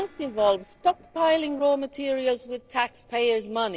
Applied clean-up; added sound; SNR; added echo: neural separator model SepFormer DNS4.